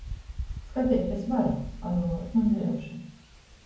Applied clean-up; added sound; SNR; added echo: none; Wind; 11 dB; reverberation time 0.9 s.